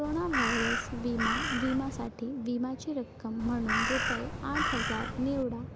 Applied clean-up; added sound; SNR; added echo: none; Crow; 0 dB; none.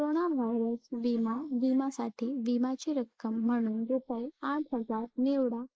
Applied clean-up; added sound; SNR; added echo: neural mask model Resemble Enhance denoiser.